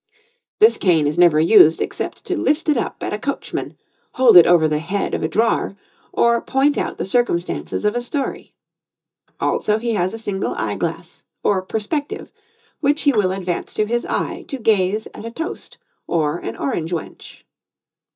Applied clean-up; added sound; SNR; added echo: neural mask model DeepFilterNet 3.